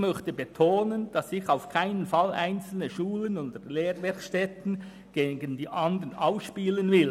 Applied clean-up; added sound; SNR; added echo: none; none; none; none.